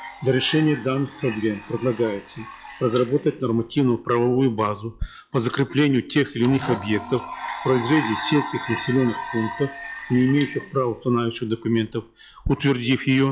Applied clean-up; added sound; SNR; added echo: classical method log-MMSE.